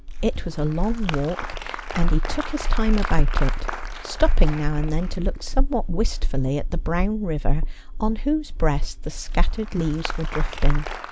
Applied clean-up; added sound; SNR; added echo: none; Applause; 17 dB; none.